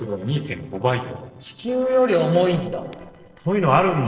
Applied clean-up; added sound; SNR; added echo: neural separator model SepFormer DNS4.